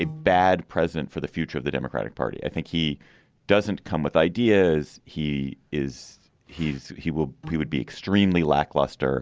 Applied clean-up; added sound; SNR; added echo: none; Piano; 16 dB; none.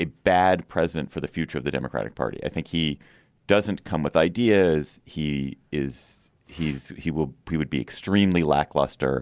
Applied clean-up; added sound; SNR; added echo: none; none; none; none.